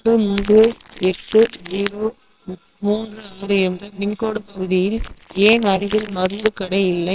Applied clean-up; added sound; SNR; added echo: neural separator model SepFormer WHAMR!.